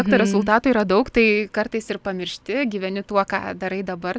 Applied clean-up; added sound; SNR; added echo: none; none; none; none.